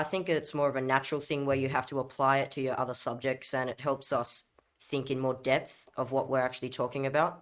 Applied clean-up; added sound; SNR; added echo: neural mask model RNNoise.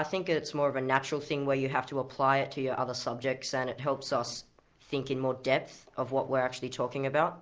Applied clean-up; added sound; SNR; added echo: neural separator model SepFormer DNS4.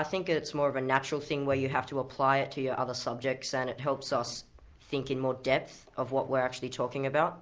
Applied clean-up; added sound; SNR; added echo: none; Tap; 17 dB; none.